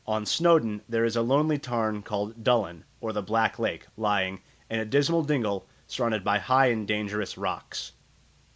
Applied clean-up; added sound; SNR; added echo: none; none; none; none.